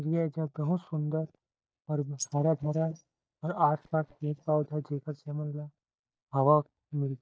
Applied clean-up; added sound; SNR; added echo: neural mask model DeepFilterNet 3.